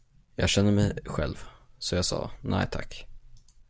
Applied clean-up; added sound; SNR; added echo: none; none; none; none.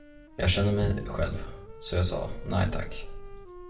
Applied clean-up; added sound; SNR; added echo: none; Wind instrument, woodwind instrument; 19 dB; reverberation time 0.6 s.